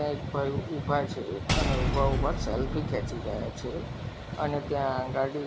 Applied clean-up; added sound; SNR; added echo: none; Shatter / Boom; 1 dB; none.